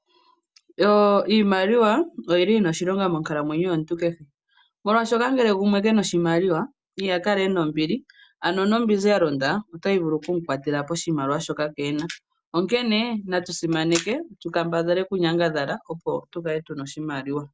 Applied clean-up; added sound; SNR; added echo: none; none; none; none.